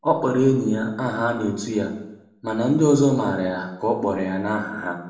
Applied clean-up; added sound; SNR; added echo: none; none; none; reverberation time 0.8 s.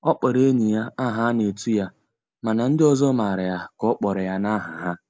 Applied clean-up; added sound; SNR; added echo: none; none; none; none.